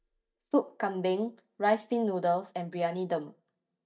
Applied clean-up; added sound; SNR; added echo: neural mask model DeepFilterNet 3.